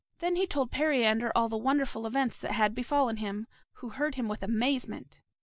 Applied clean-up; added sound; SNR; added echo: none; none; none; none.